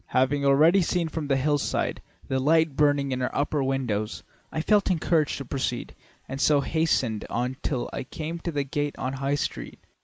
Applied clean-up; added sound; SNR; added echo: none; none; none; none.